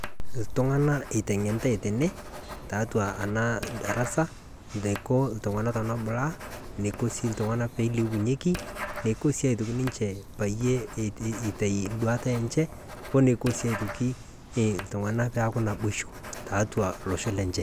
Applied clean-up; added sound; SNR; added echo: none; Writing; 13 dB; none.